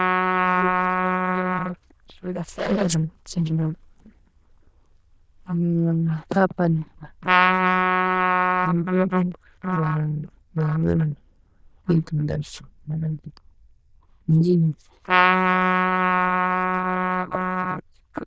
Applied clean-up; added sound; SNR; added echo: neural diffusion model UNIVERSE++.